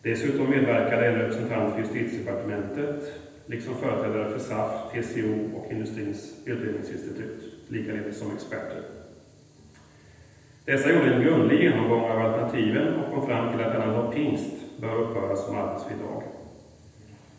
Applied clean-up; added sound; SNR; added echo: none; none; none; reverberation time 1.1 s.